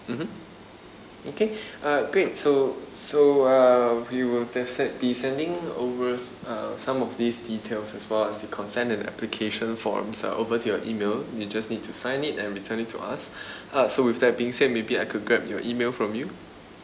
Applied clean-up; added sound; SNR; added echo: none; none; none; none.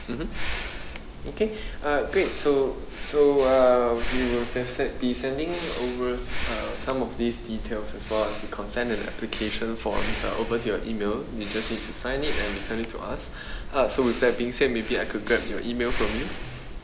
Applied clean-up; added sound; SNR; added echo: none; Breathing; 5 dB; none.